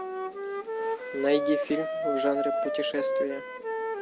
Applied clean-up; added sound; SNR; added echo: none; Wind instrument, woodwind instrument; -1 dB; none.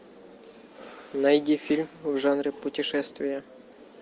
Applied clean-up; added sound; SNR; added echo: none; none; none; none.